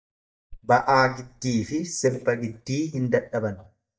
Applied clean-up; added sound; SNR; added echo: neural mask model DeepFilterNet 3.